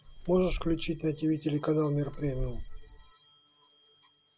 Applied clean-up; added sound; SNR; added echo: none; Bird; 6 dB; none.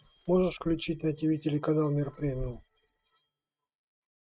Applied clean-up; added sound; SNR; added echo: neural mask model RNNoise.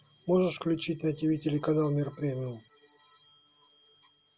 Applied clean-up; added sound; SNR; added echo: none; none; none; none.